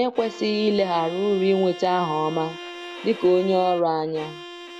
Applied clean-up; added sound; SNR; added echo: none; Bowed string instrument; 15 dB; none.